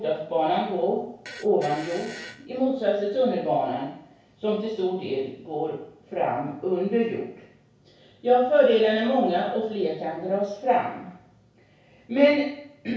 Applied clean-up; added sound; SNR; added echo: none; Fart; 18 dB; reverberation time 0.6 s.